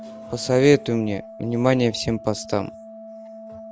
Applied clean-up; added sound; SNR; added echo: none; Organ; 17 dB; none.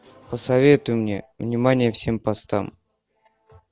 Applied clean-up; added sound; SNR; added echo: none; none; none; none.